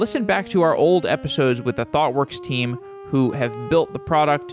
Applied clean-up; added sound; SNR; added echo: none; Wind instrument, woodwind instrument; 17 dB; none.